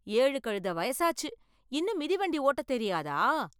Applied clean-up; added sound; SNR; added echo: none; none; none; none.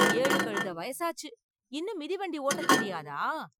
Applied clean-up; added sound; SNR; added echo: classical method Wiener filter.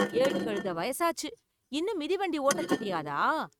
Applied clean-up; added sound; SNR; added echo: neural mask model RNNoise.